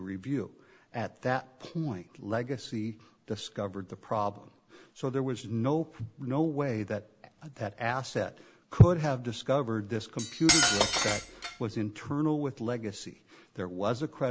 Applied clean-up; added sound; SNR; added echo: none; Cutlery, silverware; -2 dB; none.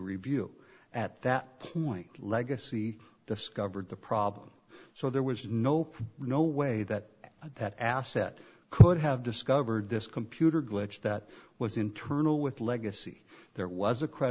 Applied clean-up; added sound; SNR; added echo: none; none; none; none.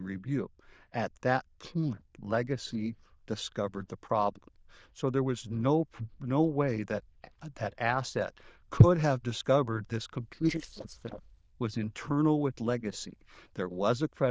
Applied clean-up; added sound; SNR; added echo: neural diffusion model UNIVERSE++.